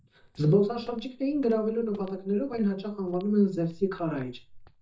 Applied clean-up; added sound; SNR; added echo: neural mask model DeepFilterNet 3.